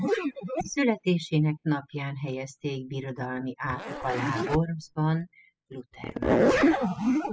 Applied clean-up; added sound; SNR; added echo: classical method spectral subtraction.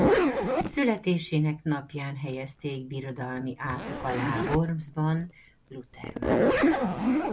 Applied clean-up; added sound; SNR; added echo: none; Zipper (clothing); -2 dB; none.